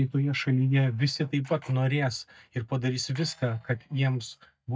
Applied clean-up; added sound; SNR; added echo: neural mask model DeepFilterNet 3.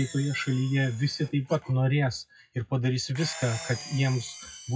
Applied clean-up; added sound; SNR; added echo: classical method WPE with log-MMSE.